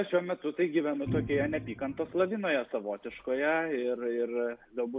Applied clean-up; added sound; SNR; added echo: none; Organ; 6 dB; none.